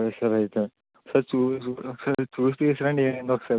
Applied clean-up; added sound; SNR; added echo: none; none; none; none.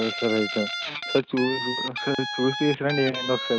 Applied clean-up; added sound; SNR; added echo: none; Guitar; 5 dB; none.